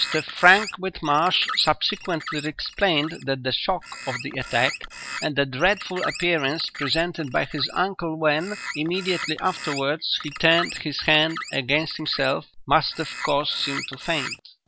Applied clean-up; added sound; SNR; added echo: none; Bird; 12 dB; none.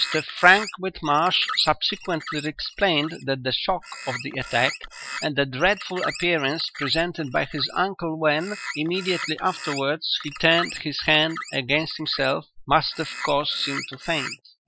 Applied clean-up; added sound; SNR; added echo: classical method Wiener filter.